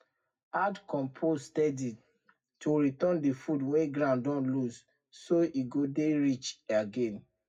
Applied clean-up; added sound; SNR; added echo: none; none; none; reverberation time 0.4 s.